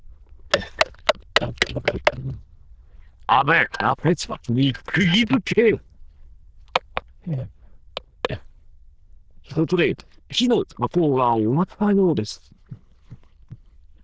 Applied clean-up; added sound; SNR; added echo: neural diffusion model UNIVERSE++.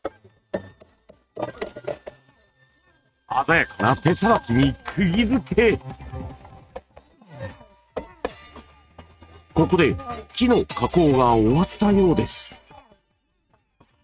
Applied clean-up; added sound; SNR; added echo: neural mask model RNNoise.